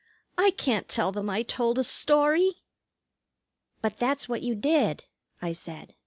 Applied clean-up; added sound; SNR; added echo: none; none; none; none.